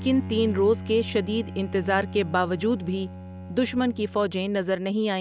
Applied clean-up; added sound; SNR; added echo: none; Bowed string instrument; 12 dB; none.